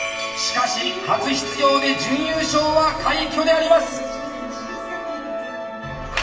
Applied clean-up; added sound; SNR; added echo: none; none; none; reverberation time 0.9 s.